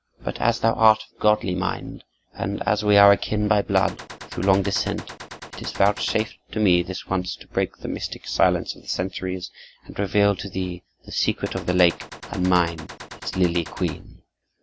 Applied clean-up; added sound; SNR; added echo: none; Gunshot, gunfire; 15 dB; none.